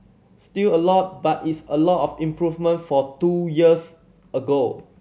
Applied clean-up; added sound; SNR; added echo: none; none; none; none.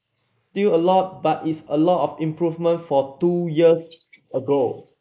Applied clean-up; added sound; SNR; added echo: neural mask model Resemble Enhance denoiser.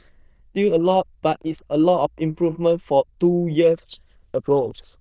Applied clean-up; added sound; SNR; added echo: neural diffusion model UNIVERSE++.